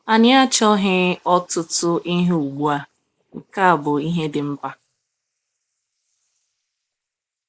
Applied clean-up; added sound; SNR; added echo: neural mask model Resemble Enhance denoiser.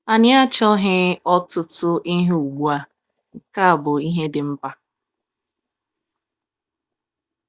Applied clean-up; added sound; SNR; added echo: neural mask model DeepFilterNet 3.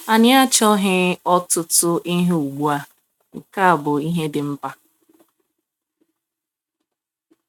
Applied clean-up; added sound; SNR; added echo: neural mask model RNNoise.